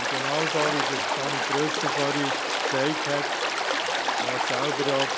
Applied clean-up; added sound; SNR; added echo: none; Stream; -3 dB; none.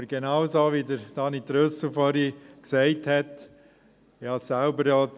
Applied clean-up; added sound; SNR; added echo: none; none; none; none.